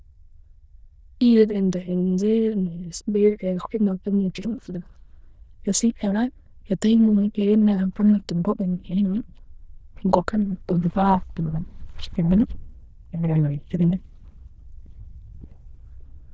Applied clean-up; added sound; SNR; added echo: neural diffusion model UNIVERSE++.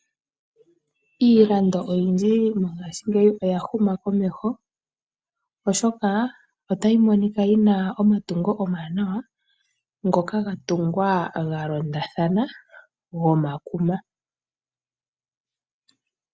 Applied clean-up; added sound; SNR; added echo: none; none; none; none.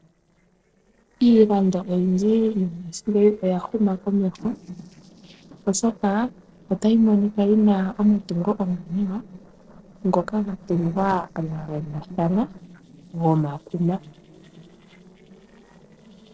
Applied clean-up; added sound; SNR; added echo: neural separator model SepFormer DNS4.